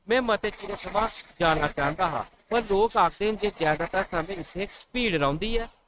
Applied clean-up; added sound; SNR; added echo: neural mask model RNNoise.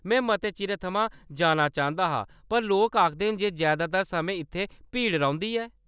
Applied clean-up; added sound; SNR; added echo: none; none; none; none.